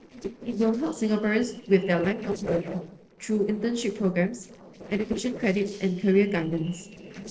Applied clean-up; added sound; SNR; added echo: neural separator model SepFormer DNS4.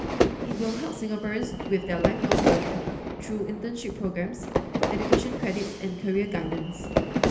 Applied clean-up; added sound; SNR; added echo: none; Fire / Fireworks; -3 dB; reverberation time 1.4 s.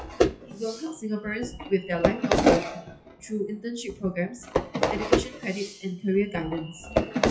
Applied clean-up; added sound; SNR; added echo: classical method WPE with log-MMSE.